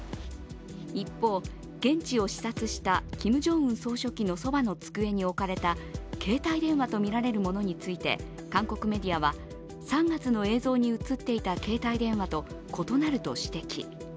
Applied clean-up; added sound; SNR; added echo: none; none; none; none.